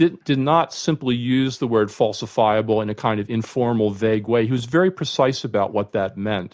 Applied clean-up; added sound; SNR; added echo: none; none; none; none.